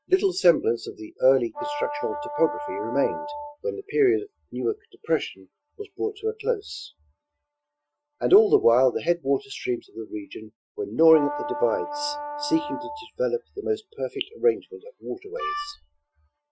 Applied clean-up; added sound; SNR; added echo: classical method Wiener filter.